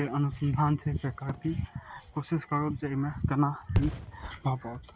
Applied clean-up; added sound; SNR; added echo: none; Fireworks; 10 dB; none.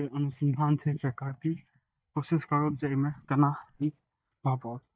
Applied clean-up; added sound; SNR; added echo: neural mask model DeepFilterNet 3.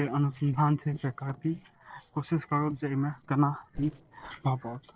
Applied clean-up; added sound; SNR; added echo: neural separator model SepFormer DNS4.